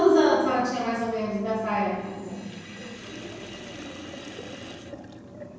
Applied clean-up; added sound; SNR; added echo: none; Sink (filling or washing); 15 dB; reverberation time 1.0 s.